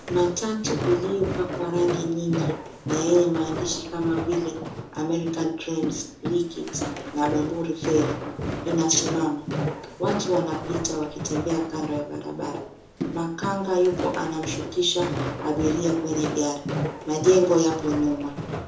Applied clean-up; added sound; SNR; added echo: none; Walk, footsteps; 6 dB; reverberation time 0.6 s.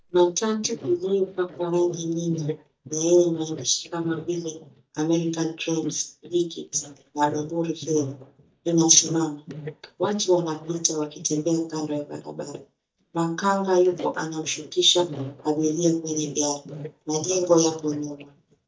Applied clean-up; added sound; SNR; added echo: neural mask model DeepFilterNet 3.